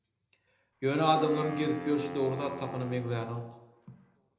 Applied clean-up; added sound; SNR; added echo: none; Wind instrument, woodwind instrument; 11 dB; reverberation time 0.8 s.